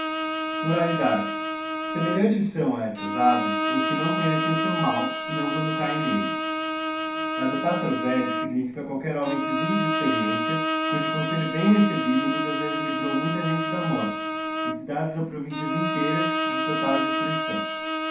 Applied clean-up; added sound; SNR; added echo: none; Bowed string instrument; 1 dB; reverberation time 0.7 s.